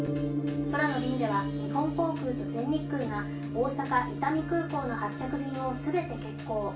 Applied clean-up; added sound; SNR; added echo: none; Gong; 2 dB; reverberation time 0.3 s.